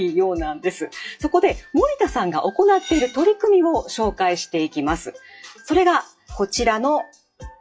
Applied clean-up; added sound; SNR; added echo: classical method WPE with log-MMSE.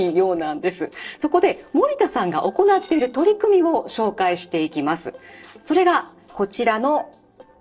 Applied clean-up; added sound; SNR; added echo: neural separator model SepFormer DNS4.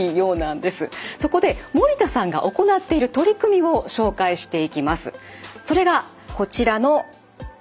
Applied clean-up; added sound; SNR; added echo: none; none; none; none.